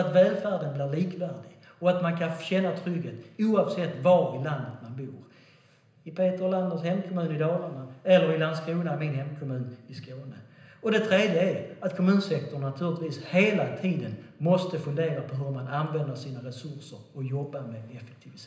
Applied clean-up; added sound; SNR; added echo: none; none; none; reverberation time 0.9 s.